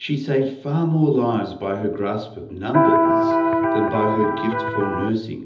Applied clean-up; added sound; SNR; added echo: none; Electric guitar; -3 dB; reverberation time 1.2 s.